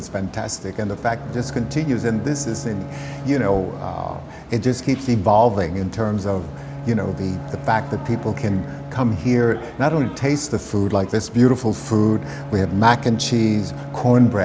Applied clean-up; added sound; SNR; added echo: none; Bowed string instrument; 14 dB; none.